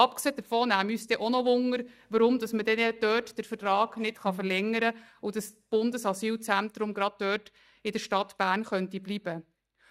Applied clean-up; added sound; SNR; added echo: neural mask model DeepFilterNet 3.